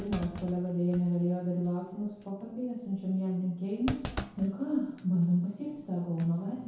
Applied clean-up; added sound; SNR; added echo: none; Thump, thud; 14 dB; reverberation time 0.8 s.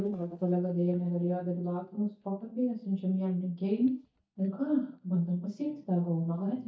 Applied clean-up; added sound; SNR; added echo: neural mask model DeepFilterNet 3.